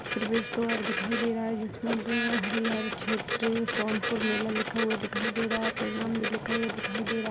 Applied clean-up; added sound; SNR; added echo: none; Printer; 1 dB; none.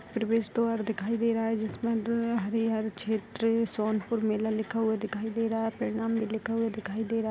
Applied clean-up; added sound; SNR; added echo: none; none; none; none.